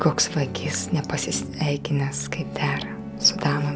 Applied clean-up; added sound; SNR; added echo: none; none; none; none.